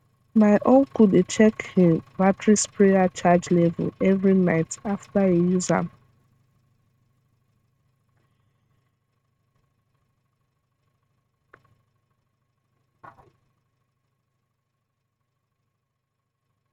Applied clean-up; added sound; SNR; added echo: neural mask model RNNoise.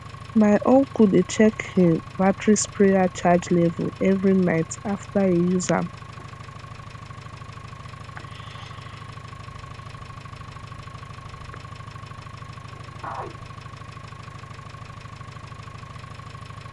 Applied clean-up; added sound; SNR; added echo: none; Engine; 14 dB; none.